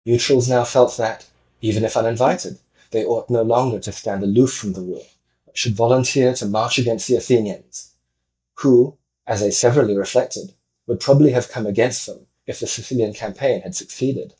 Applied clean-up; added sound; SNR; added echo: neural mask model DeepFilterNet 3.